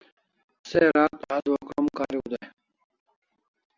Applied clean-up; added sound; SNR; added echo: none; none; none; none.